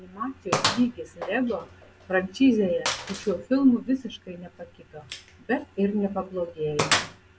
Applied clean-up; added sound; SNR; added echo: none; Gunshot, gunfire; 7 dB; none.